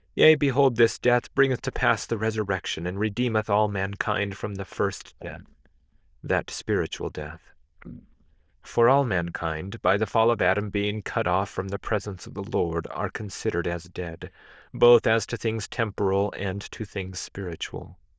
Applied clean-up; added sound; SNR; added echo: neural diffusion model UNIVERSE++.